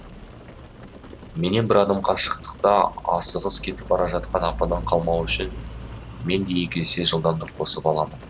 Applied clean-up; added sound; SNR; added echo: none; Rain; 13 dB; none.